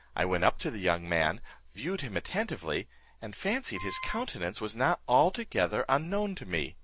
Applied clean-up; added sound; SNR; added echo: none; Wind instrument, woodwind instrument; 12 dB; none.